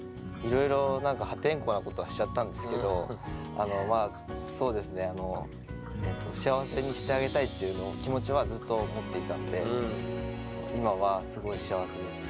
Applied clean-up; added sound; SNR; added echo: none; none; none; none.